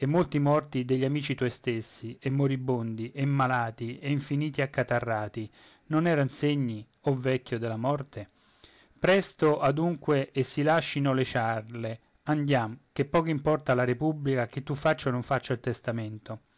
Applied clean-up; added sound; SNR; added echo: none; none; none; none.